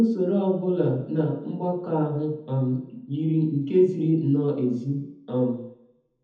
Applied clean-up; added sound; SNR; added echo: none; none; none; reverberation time 1.0 s.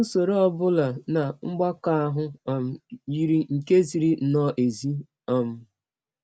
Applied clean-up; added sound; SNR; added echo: none; none; none; none.